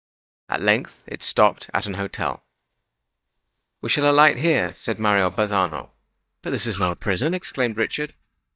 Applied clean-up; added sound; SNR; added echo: neural mask model DeepFilterNet 3.